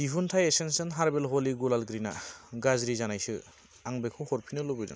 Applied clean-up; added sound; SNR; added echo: none; none; none; none.